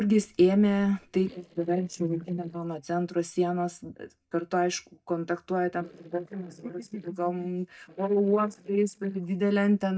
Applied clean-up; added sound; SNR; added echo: neural mask model DeepFilterNet 3.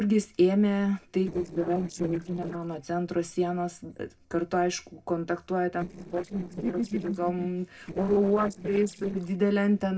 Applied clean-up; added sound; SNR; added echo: neural separator model SepFormer DNS4.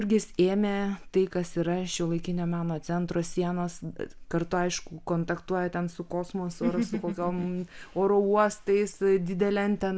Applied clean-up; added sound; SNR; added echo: none; none; none; none.